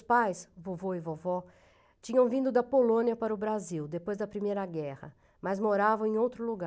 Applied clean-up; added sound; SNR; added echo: none; none; none; none.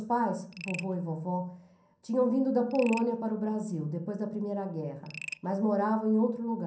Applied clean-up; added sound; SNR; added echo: none; Frog; 18 dB; reverberation time 0.6 s.